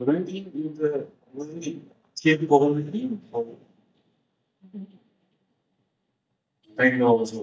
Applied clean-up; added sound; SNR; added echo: neural mask model DeepFilterNet 3.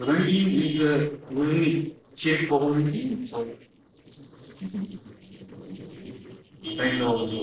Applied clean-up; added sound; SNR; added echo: neural separator model SepFormer DNS4.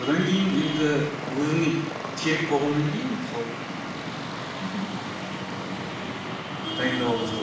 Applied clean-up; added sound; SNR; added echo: none; Traffic noise, roadway noise; 5 dB; reverberation time 0.6 s.